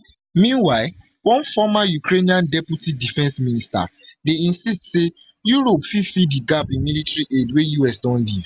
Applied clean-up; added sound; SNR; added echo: none; none; none; none.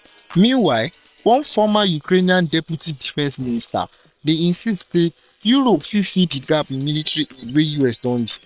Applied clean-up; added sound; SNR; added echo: neural separator model SepFormer WHAM!.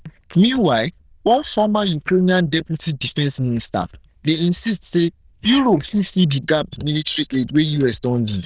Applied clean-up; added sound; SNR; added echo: neural diffusion model UNIVERSE++.